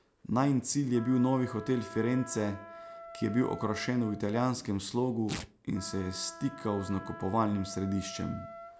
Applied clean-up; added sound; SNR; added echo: none; Wind instrument, woodwind instrument + Tearing; 15 dB; none.